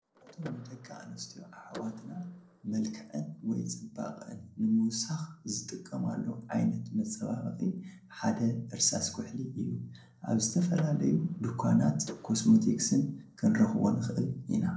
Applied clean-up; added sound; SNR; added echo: neural separator model SepFormer DNS4.